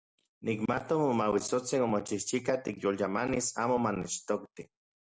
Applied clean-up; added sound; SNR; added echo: none; none; none; none.